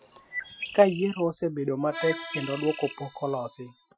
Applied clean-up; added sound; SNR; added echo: classical method Wiener filter.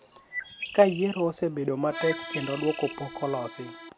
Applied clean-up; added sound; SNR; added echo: none; Accordion + Bird; 11 dB; none.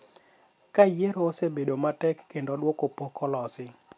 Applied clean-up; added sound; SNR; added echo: none; none; none; none.